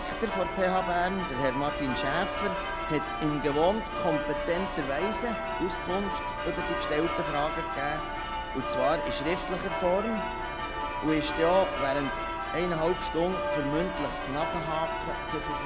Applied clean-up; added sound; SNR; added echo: none; Church bell; 1 dB; none.